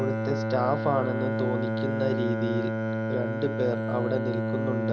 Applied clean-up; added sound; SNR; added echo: none; Bowed string instrument; -1 dB; none.